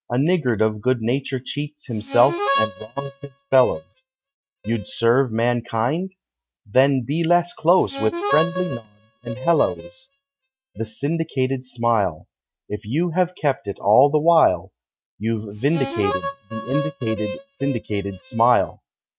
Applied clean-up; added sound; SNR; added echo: neural mask model RNNoise.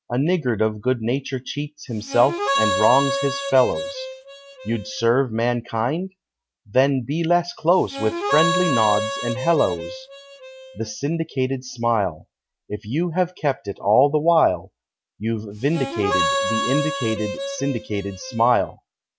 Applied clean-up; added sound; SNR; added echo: none; Harmonica; 4 dB; none.